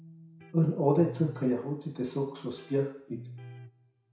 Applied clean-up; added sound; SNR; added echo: none; Electric guitar; 17 dB; reverberation time 0.6 s.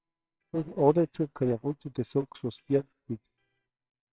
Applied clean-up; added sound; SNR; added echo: neural separator model SepFormer WHAMR!.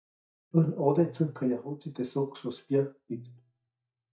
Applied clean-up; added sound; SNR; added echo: neural mask model DeepFilterNet 3.